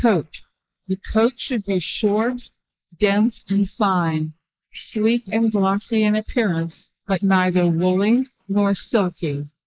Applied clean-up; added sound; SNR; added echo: neural mask model Resemble Enhance denoiser.